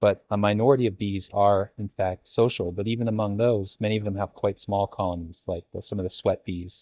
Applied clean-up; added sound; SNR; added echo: neural mask model DeepFilterNet 3.